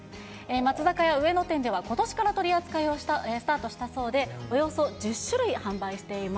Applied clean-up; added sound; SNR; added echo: none; none; none; none.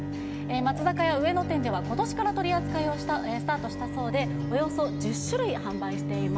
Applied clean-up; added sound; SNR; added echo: none; Bowed string instrument; 3 dB; none.